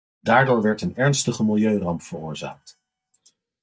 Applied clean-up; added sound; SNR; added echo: neural mask model DeepFilterNet 3.